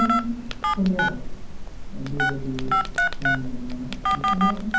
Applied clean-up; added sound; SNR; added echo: none; Telephone; -4 dB; reverberation time 1.2 s.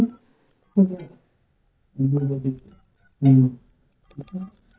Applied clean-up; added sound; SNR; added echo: neural mask model DeepFilterNet 3.